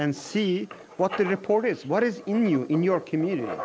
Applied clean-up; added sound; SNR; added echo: none; Writing; 14 dB; none.